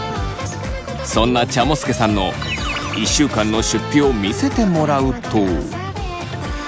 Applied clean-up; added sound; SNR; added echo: none; none; none; none.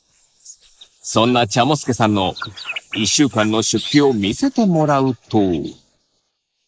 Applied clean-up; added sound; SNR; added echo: neural mask model Resemble Enhance denoiser.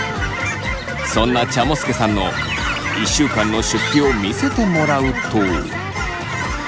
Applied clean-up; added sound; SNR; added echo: none; Chirp, tweet / Fowl; 6 dB; none.